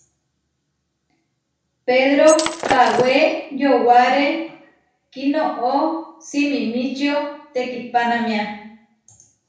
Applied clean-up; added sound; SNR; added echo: none; Shatter; 6 dB; reverberation time 0.5 s.